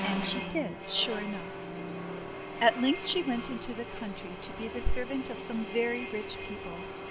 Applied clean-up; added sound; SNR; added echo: none; Drill; -2 dB; none.